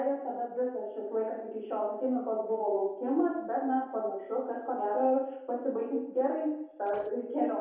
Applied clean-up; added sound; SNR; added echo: neural separator model SepFormer DNS4.